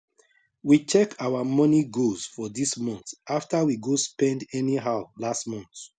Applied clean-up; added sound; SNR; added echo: none; none; none; none.